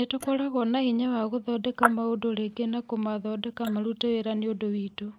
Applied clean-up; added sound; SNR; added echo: neural mask model Resemble Enhance denoiser.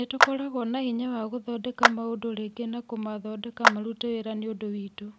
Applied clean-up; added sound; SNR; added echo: none; Clapping; -2 dB; none.